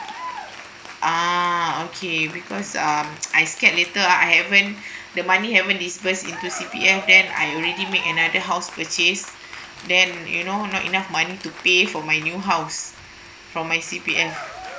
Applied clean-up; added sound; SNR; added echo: none; Applause / Cheering; 16 dB; none.